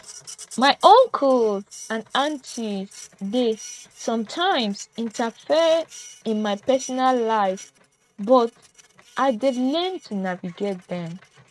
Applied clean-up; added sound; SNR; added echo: neural mask model RNNoise.